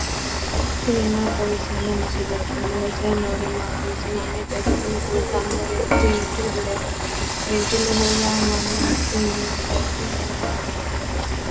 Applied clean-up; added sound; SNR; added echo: none; Frying (food) / Dishes, pots, and pans; -3 dB; reverberation time 1.0 s.